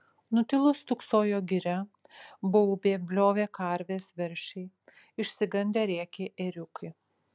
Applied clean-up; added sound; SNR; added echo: none; none; none; none.